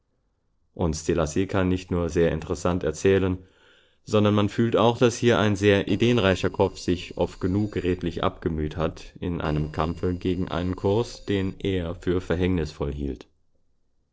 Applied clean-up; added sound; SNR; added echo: neural separator model SepFormer DNS4.